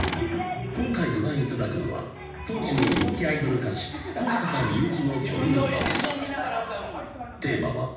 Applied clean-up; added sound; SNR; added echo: none; Tools; 11 dB; reverberation time 0.9 s.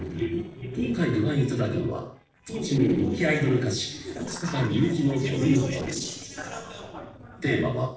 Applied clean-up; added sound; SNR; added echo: neural separator model SepFormer DNS4.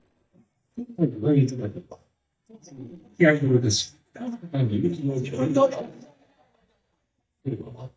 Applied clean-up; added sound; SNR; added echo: neural mask model DeepFilterNet 3.